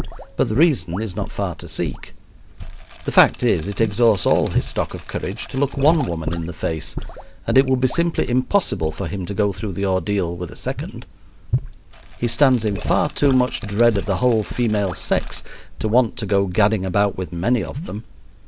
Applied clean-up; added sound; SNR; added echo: none; Rattle + Sink (filling or washing) / Gurgling / Liquid; 10 dB; none.